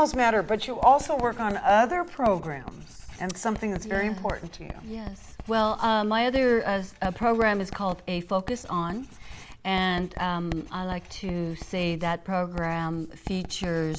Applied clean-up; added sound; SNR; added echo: none; Writing; 14 dB; none.